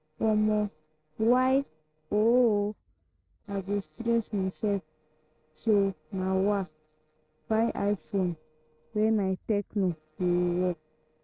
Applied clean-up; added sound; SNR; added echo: neural separator model SepFormer DNS4.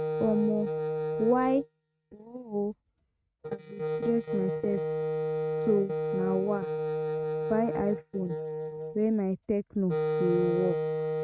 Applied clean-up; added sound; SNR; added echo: neural mask model RNNoise.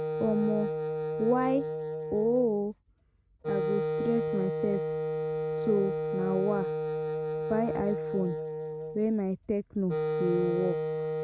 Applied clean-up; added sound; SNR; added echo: none; Wind instrument, woodwind instrument; 1 dB; none.